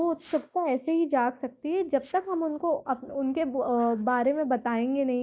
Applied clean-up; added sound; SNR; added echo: neural mask model DeepFilterNet 3.